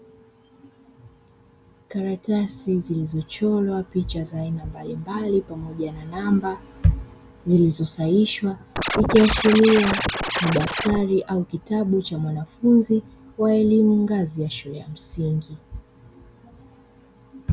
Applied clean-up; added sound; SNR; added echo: none; Scratching (performance technique); 2 dB; none.